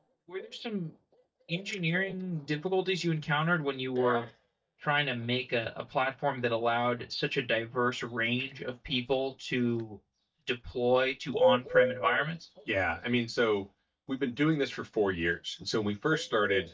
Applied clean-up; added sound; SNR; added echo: neural mask model DeepFilterNet 3.